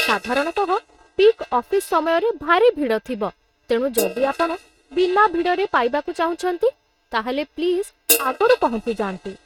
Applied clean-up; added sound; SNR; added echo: neural mask model RNNoise.